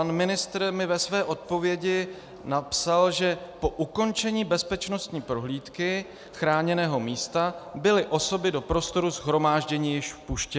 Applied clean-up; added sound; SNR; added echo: none; none; none; none.